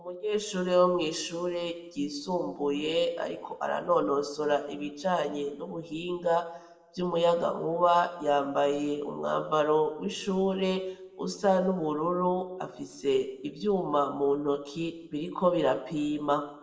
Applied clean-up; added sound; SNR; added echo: none; none; none; reverberation time 0.7 s.